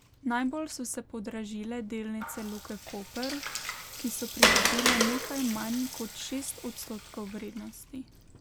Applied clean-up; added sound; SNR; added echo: none; Water; -2 dB; none.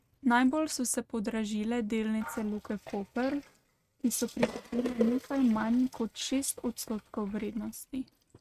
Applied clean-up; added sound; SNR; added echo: neural mask model RNNoise.